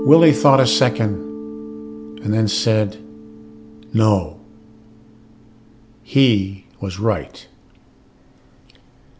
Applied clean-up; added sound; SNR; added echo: none; Mallet percussion; 12 dB; none.